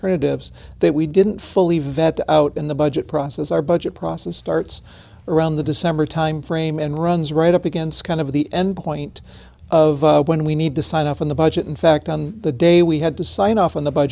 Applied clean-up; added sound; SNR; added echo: none; none; none; none.